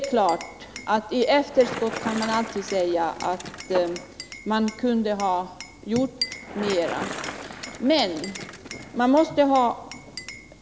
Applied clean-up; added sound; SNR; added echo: none; Glass + Bicycle; 12 dB; none.